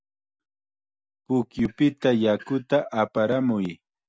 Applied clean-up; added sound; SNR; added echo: none; none; none; none.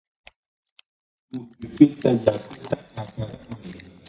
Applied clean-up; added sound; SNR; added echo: neural mask model DeepFilterNet 3.